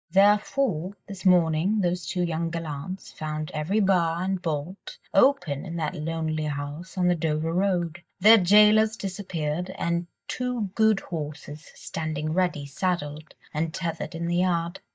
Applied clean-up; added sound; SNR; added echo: neural mask model DeepFilterNet 3.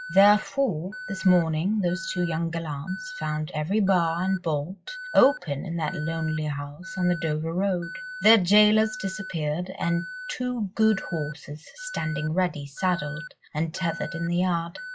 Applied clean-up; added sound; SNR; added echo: classical method log-MMSE.